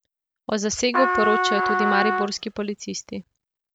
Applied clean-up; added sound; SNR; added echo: none; Trumpet; -3 dB; none.